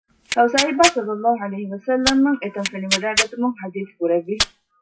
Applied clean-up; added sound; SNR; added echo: classical method WPE with log-MMSE.